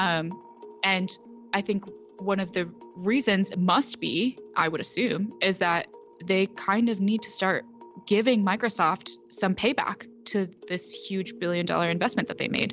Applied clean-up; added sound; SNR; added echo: none; none; none; none.